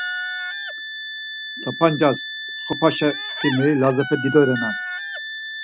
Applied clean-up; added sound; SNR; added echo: none; Wind instrument, woodwind instrument + Chicken, rooster; 7 dB; none.